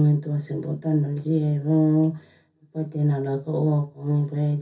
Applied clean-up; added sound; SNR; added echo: none; none; none; reverberation time 0.3 s.